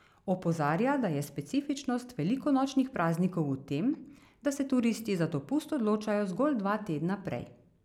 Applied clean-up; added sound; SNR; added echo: none; none; none; none.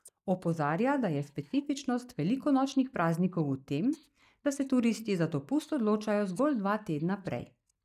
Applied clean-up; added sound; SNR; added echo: neural mask model DeepFilterNet 3.